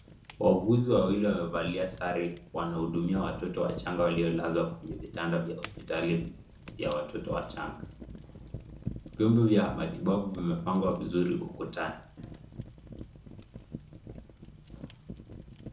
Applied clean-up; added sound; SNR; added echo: none; Fire; 13 dB; reverberation time 0.6 s.